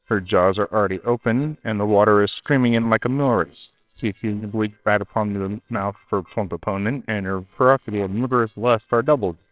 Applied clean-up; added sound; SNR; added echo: neural separator model SepFormer WHAMR!.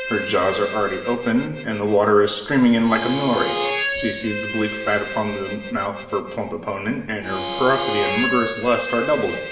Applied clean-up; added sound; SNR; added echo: none; Harmonica; 7 dB; reverberation time 1.1 s.